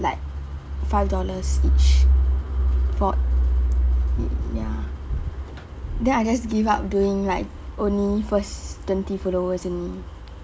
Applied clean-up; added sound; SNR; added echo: none; none; none; none.